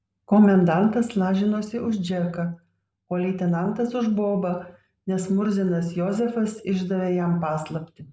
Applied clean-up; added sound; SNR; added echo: none; none; none; none.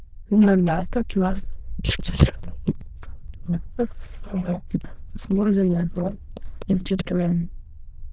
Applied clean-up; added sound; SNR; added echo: neural diffusion model UNIVERSE++.